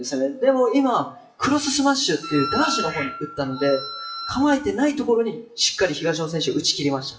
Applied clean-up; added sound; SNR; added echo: classical method WPE with log-MMSE.